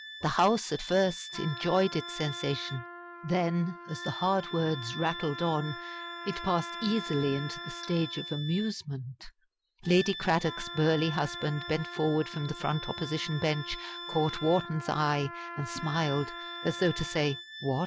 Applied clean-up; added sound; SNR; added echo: none; Wind instrument, woodwind instrument + Trumpet; 11 dB; none.